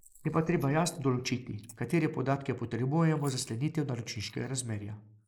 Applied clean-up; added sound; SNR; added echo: neural mask model Resemble Enhance denoiser.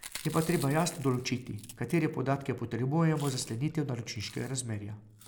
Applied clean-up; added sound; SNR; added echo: none; Chewing, mastication; 18 dB; none.